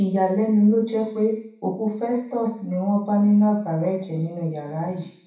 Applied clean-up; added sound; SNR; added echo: none; none; none; reverberation time 0.7 s.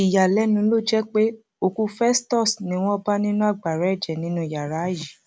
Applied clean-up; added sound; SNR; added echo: none; none; none; none.